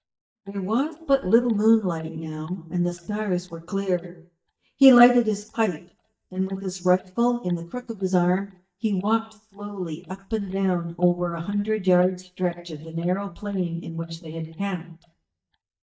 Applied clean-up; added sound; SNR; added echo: neural mask model DeepFilterNet 3.